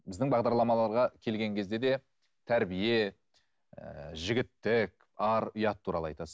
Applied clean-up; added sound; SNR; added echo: none; none; none; none.